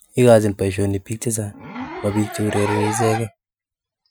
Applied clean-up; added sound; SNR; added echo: classical method Wiener filter.